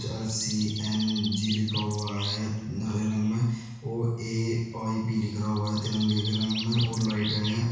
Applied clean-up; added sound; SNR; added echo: none; Bird; 11 dB; reverberation time 1.1 s.